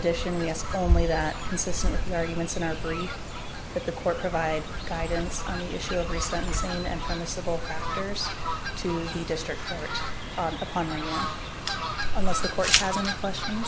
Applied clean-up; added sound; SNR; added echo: none; Glass + Fowl; 2 dB; none.